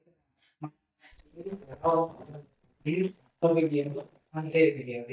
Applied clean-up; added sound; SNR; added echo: neural mask model DeepFilterNet 3.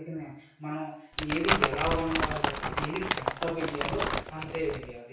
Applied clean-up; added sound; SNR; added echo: none; Crumpling, crinkling; -3 dB; reverberation time 0.6 s.